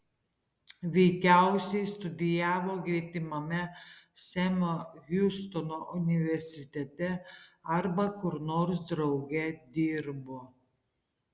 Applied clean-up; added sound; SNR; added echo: none; none; none; none.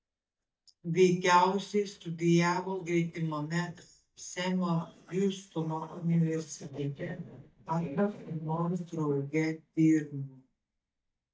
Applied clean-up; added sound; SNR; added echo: neural mask model DeepFilterNet 3.